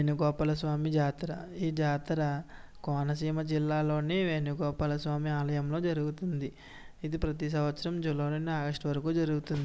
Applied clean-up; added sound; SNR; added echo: none; none; none; none.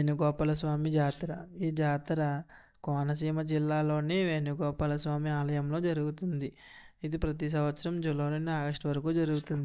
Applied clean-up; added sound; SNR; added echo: neural mask model DeepFilterNet 3.